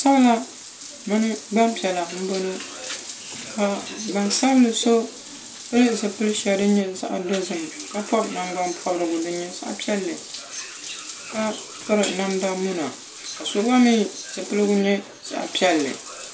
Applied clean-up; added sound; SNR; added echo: none; Bathtub (filling or washing); 15 dB; none.